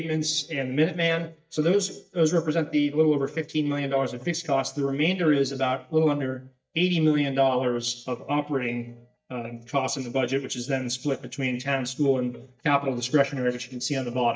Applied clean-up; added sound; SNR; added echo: neural mask model DeepFilterNet 3.